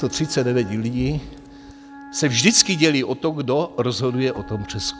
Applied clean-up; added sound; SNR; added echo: none; Wind instrument, woodwind instrument; 18 dB; none.